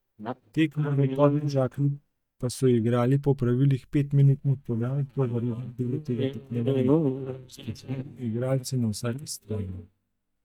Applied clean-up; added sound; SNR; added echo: neural mask model DeepFilterNet 3.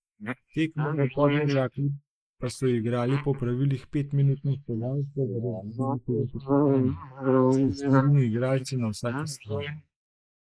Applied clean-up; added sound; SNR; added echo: neural mask model Resemble Enhance denoiser.